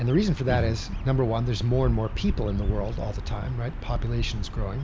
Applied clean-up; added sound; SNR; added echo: none; Bird vocalization, bird call, bird song; 4 dB; none.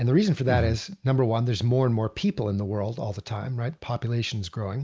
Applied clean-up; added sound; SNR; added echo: none; none; none; none.